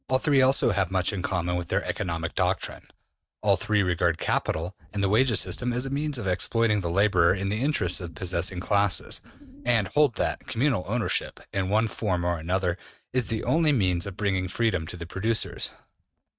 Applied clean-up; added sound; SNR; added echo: neural mask model RNNoise.